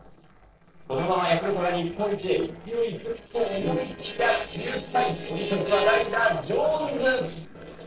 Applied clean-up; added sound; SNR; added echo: neural separator model SepFormer DNS4.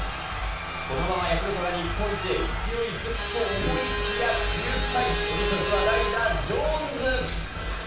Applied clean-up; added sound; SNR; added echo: none; Bowed string instrument; 4 dB; reverberation time 0.5 s.